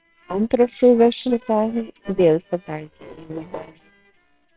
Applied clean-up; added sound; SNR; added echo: neural separator model SepFormer WHAMR!.